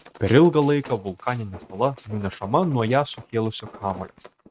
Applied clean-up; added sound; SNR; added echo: neural mask model RNNoise.